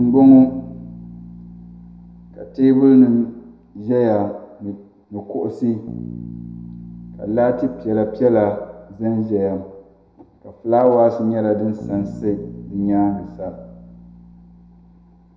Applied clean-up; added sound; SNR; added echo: none; Bass guitar; 18 dB; reverberation time 0.8 s.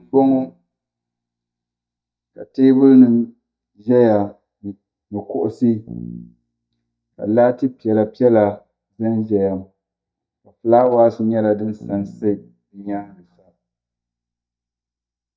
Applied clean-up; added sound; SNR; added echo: neural mask model DeepFilterNet 3.